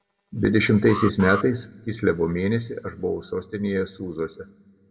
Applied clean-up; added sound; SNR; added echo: none; Alarm; 11 dB; reverberation time 1.3 s.